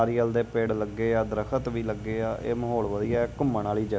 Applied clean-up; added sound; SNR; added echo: none; none; none; none.